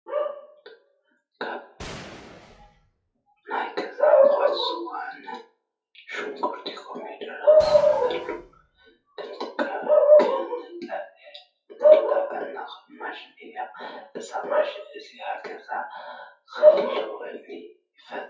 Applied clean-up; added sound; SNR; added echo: classical method WPE with log-MMSE.